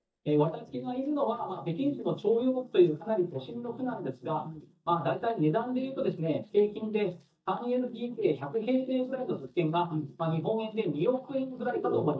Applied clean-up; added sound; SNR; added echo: neural mask model DeepFilterNet 3.